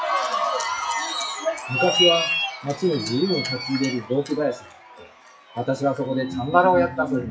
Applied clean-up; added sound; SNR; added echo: classical method WPE with log-MMSE.